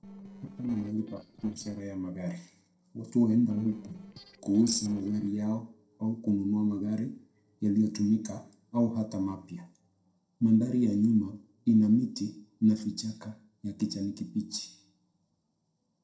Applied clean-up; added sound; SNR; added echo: neural separator model SepFormer DNS4.